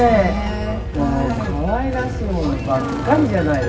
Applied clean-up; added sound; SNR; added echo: none; Engine starting / Motorcycle; 5 dB; reverberation time 0.9 s.